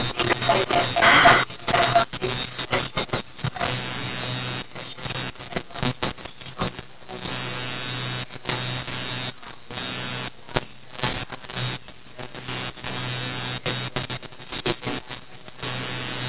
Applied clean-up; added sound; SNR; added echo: none; none; none; none.